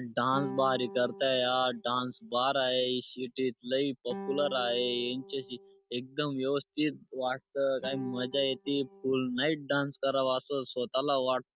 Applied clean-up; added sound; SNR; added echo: neural mask model RNNoise.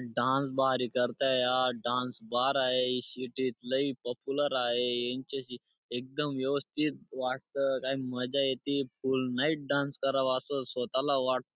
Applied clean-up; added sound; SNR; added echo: none; none; none; none.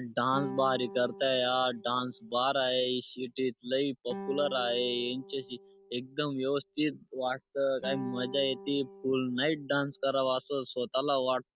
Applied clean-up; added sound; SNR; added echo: none; Guitar; 16 dB; none.